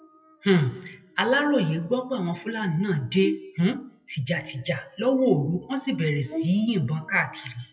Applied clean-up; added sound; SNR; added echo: classical method WPE with log-MMSE.